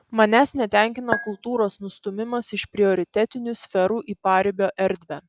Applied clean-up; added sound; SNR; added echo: classical method log-MMSE.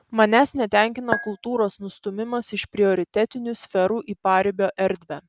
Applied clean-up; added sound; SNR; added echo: none; Chink, clink; 6 dB; none.